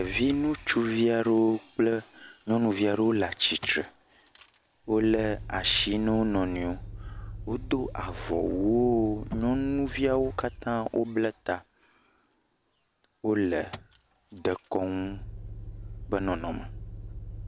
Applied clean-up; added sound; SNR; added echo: none; Motor vehicle (road); 13 dB; none.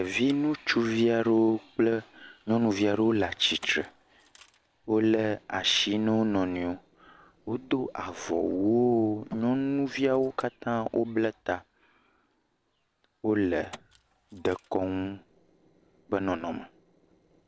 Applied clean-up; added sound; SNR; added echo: neural separator model SepFormer DNS4.